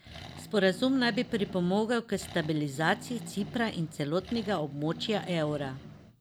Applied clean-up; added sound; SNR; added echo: none; Accelerating, revving, vroom; 15 dB; none.